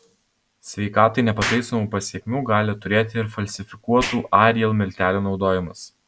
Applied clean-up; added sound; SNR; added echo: none; Explosion; 15 dB; none.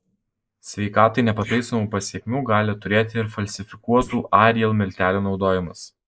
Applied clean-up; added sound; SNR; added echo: neural mask model Resemble Enhance denoiser.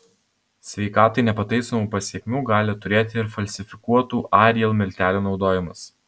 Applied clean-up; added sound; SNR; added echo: none; none; none; none.